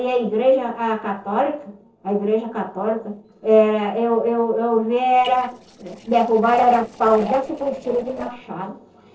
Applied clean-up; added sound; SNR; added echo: neural separator model SepFormer DNS4.